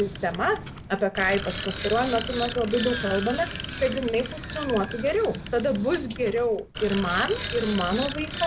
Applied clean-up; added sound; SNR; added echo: none; Bicycle; 8 dB; none.